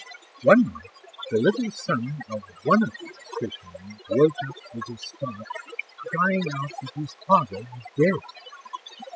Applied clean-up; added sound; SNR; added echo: classical method spectral subtraction.